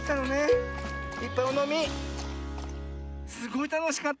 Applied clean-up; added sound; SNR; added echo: none; Cowbell; 3 dB; none.